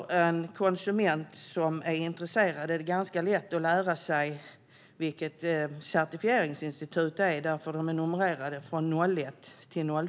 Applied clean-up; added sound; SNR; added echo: none; none; none; none.